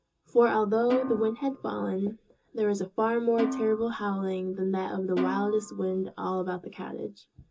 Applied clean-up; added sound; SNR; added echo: none; Snare drum; 9 dB; reverberation time 0.2 s.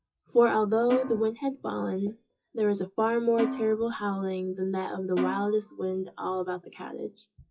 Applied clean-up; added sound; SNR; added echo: classical method WPE with log-MMSE.